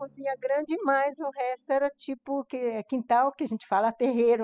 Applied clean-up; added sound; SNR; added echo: classical method spectral subtraction.